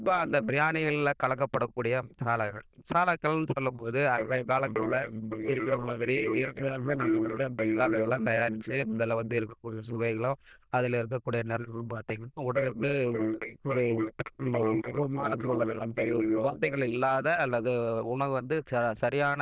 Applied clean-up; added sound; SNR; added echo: neural diffusion model UNIVERSE++.